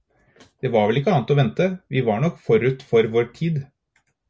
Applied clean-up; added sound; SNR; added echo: none; none; none; none.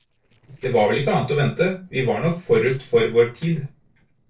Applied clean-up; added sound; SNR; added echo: neural separator model SepFormer DNS4.